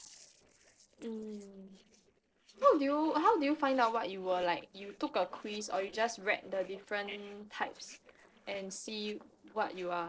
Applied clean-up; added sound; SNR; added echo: neural separator model SepFormer DNS4.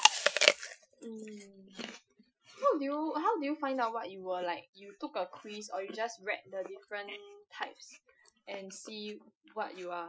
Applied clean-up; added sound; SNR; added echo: classical method Wiener filter.